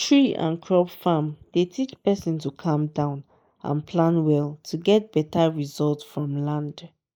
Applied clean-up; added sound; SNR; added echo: neural mask model Resemble Enhance denoiser.